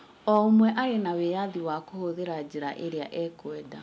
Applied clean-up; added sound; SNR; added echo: none; none; none; none.